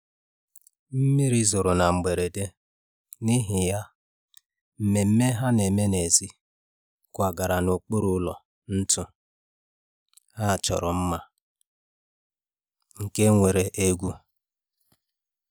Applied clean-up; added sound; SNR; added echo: none; none; none; none.